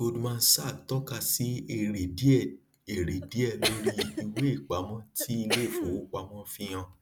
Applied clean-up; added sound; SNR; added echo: none; Cough; 5 dB; none.